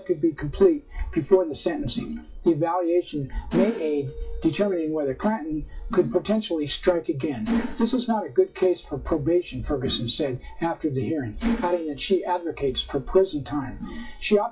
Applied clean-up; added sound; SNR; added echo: classical method WPE with log-MMSE.